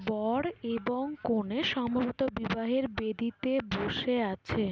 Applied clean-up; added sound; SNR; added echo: none; none; none; none.